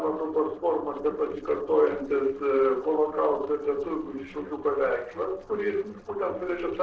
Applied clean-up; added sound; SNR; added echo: neural separator model SepFormer DNS4.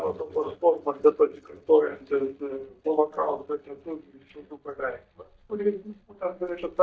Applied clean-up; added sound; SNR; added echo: neural mask model DeepFilterNet 3.